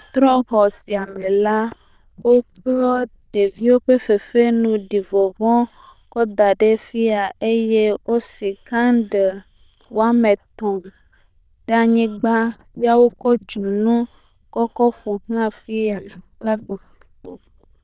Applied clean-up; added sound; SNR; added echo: neural diffusion model UNIVERSE++.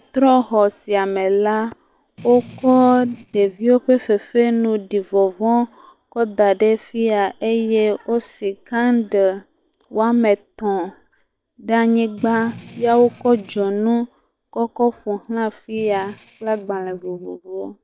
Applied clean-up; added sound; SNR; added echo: neural mask model DeepFilterNet 3.